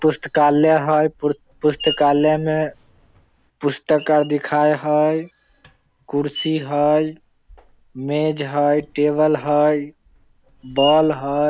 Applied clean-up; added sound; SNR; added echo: none; Screech; 18 dB; none.